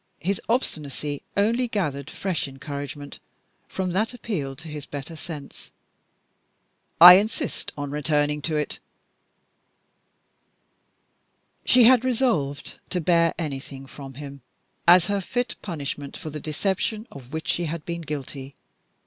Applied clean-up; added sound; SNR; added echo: none; none; none; none.